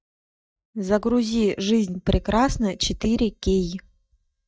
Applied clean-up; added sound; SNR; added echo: neural mask model DeepFilterNet 3.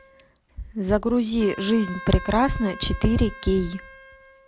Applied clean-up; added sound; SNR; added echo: none; Wind instrument, woodwind instrument; 17 dB; none.